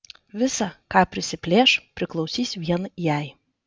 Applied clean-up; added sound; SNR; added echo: none; none; none; none.